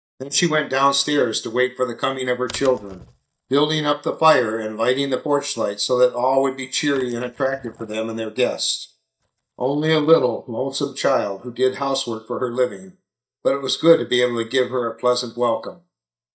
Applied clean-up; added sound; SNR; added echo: neural mask model DeepFilterNet 3.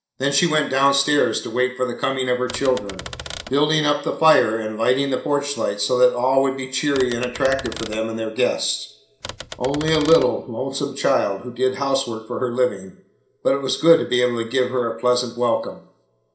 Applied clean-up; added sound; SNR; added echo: none; Typewriter; 13 dB; reverberation time 0.5 s.